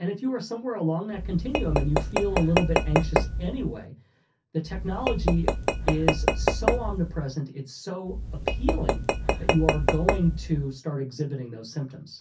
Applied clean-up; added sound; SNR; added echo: none; Tap / Glass; -3 dB; reverberation time 0.3 s.